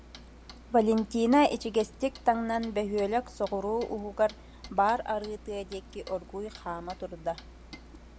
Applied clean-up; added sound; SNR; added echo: none; Clock; 18 dB; none.